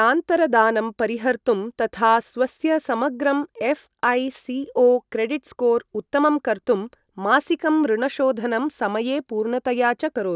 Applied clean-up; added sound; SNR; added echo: none; none; none; none.